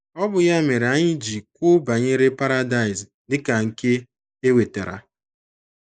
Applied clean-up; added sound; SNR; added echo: neural mask model Resemble Enhance denoiser.